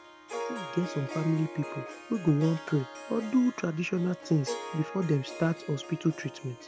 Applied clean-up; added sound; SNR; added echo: none; Harp; 11 dB; none.